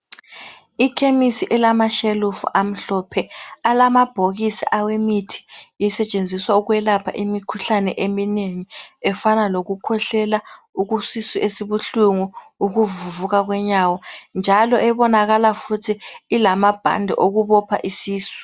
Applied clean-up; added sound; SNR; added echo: none; none; none; none.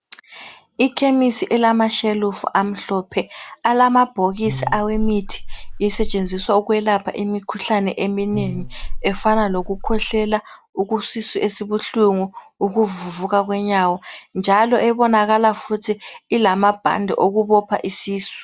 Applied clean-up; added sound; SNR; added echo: none; Buzz; 6 dB; none.